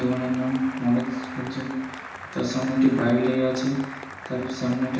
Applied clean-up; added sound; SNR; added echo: none; Applause; 13 dB; reverberation time 0.9 s.